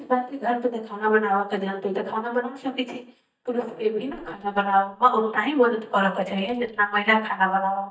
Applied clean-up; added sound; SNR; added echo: neural mask model DeepFilterNet 3.